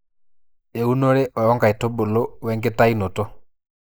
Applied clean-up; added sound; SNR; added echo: neural mask model Resemble Enhance denoiser.